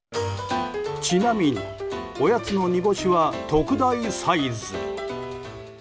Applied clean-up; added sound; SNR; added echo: none; none; none; none.